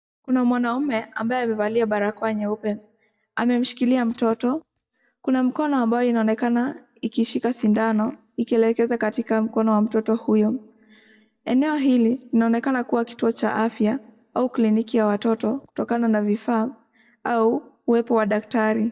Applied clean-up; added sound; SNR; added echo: neural mask model DeepFilterNet 3.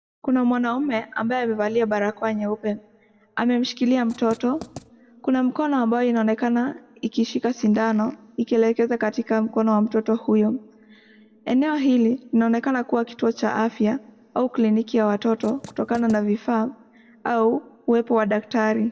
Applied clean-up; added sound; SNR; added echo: none; Writing; 20 dB; reverberation time 1.5 s.